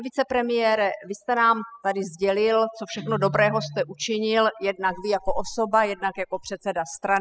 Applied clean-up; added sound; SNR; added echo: classical method spectral subtraction.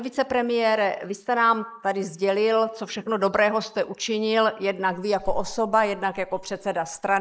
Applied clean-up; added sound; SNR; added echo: neural mask model Resemble Enhance denoiser.